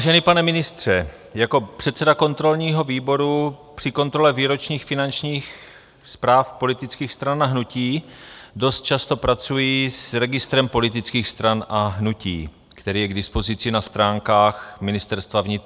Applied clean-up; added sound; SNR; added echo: none; none; none; none.